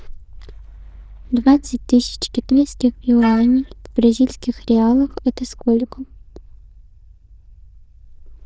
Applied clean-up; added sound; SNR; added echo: neural diffusion model UNIVERSE++.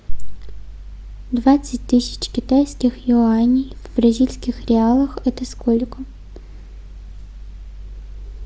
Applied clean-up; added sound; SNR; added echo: none; none; none; none.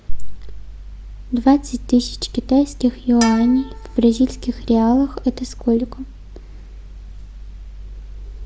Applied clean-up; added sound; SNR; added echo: none; Bowed string instrument; 13 dB; none.